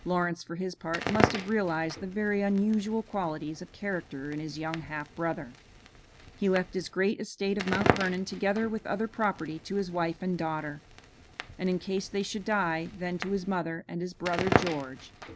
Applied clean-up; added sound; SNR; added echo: none; Crackle; 5 dB; none.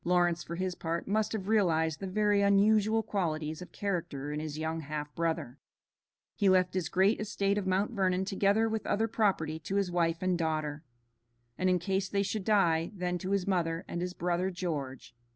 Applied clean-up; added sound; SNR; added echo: none; none; none; none.